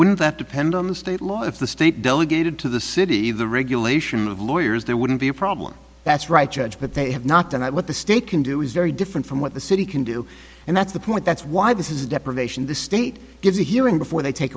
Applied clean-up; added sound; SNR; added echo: none; none; none; none.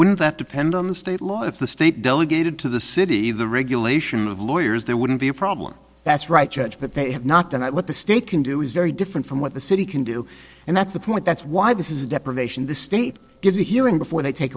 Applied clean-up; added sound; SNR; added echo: neural separator model SepFormer DNS4.